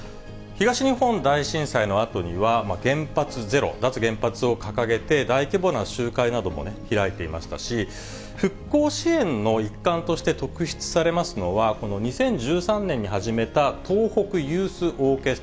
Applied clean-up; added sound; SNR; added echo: none; none; none; none.